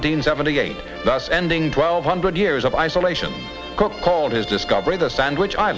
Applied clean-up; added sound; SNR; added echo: none; none; none; none.